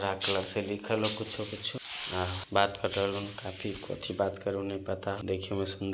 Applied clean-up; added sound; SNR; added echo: none; none; none; none.